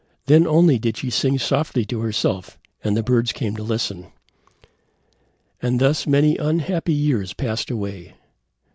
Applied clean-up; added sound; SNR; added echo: none; none; none; none.